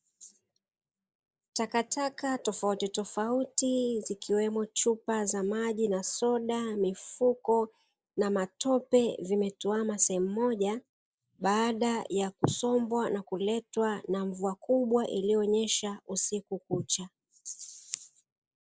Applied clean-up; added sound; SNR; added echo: neural mask model Resemble Enhance denoiser.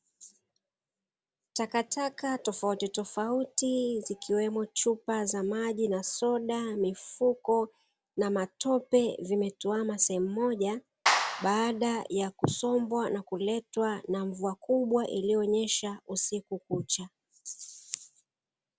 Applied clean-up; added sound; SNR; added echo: none; Clapping; 0 dB; none.